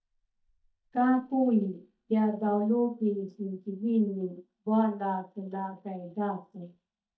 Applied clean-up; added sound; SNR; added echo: neural mask model DeepFilterNet 3.